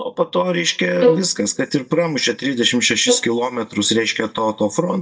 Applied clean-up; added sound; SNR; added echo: neural mask model DeepFilterNet 3.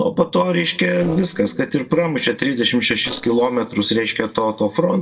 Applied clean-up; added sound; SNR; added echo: neural separator model SepFormer DNS4.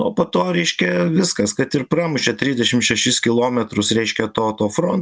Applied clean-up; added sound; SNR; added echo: none; none; none; none.